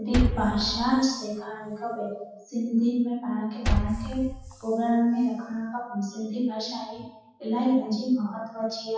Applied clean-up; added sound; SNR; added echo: classical method WPE with log-MMSE.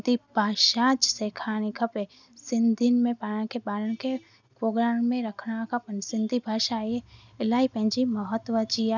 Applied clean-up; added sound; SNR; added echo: none; none; none; none.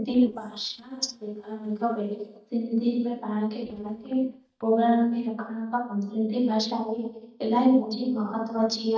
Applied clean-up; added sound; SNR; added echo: neural mask model DeepFilterNet 3.